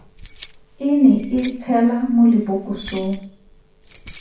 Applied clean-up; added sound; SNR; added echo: none; Keys jangling; 14 dB; reverberation time 0.6 s.